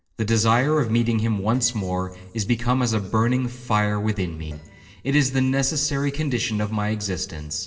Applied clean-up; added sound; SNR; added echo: neural separator model SepFormer DNS4.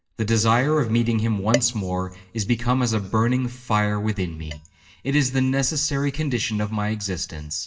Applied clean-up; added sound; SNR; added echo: neural mask model DeepFilterNet 3.